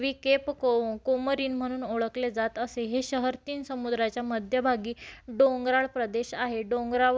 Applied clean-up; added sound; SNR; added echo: none; none; none; none.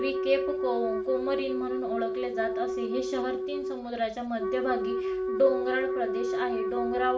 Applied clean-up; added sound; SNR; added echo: none; Wind instrument, woodwind instrument; 0 dB; reverberation time 0.4 s.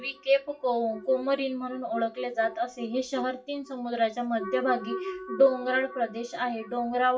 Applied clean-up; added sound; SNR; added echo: classical method WPE with log-MMSE.